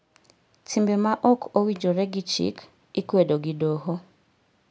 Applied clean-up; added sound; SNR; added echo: none; none; none; none.